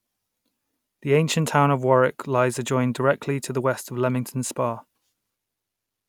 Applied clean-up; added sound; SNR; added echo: none; none; none; none.